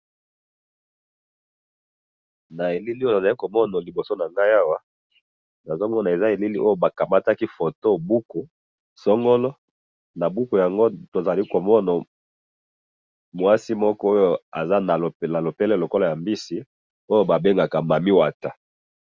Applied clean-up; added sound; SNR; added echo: none; none; none; none.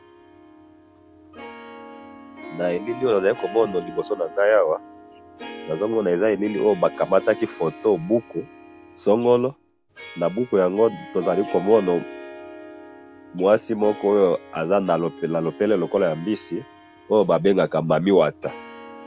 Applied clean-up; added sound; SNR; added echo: none; Harp; 17 dB; none.